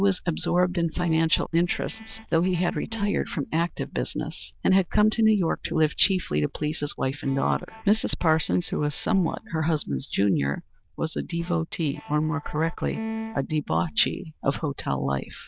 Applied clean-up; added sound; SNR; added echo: neural diffusion model UNIVERSE++.